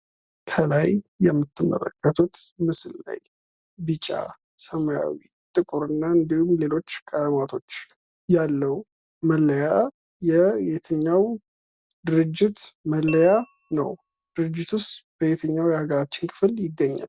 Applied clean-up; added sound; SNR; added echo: none; Tap / Glass; 18 dB; none.